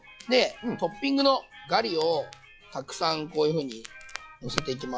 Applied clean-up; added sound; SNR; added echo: classical method log-MMSE.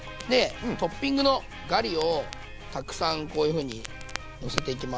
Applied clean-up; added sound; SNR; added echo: none; Crackle; 11 dB; none.